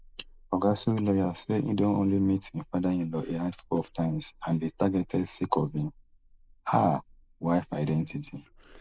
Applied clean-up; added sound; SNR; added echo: neural mask model Resemble Enhance denoiser.